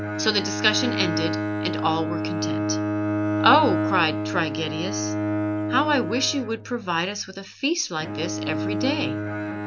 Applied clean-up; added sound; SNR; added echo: none; Bowed string instrument; 1 dB; none.